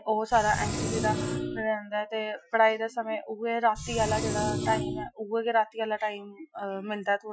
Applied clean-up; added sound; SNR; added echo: classical method Wiener filter.